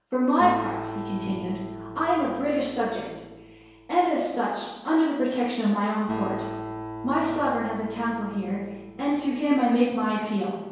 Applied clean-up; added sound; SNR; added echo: none; Acoustic guitar; 12 dB; reverberation time 1.0 s.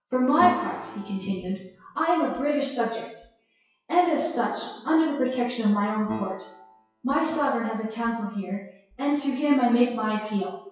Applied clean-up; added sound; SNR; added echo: classical method WPE with log-MMSE.